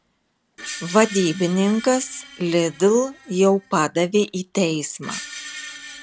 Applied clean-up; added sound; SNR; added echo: none; Screech; 17 dB; none.